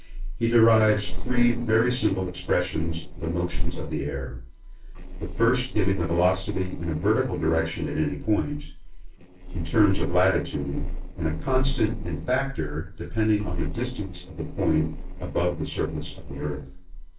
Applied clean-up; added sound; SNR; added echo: neural separator model SepFormer DNS4.